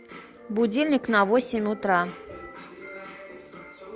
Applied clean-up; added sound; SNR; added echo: none; none; none; none.